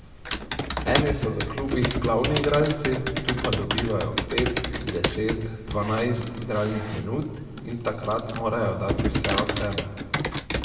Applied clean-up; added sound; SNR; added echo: none; Computer keyboard; 2 dB; reverberation time 1.6 s.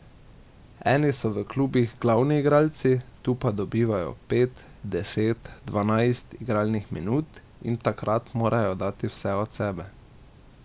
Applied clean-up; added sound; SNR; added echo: none; none; none; none.